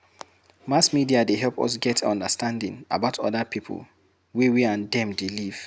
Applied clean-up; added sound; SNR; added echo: none; none; none; none.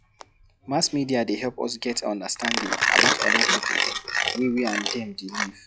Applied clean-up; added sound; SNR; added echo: classical method log-MMSE.